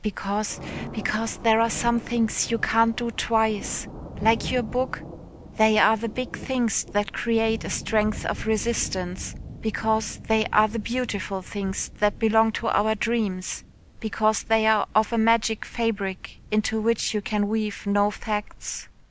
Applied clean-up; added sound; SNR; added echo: none; Thunder; 15 dB; none.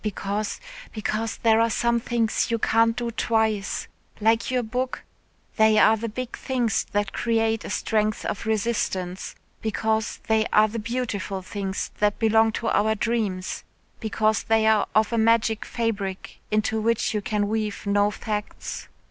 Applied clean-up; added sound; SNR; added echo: none; none; none; none.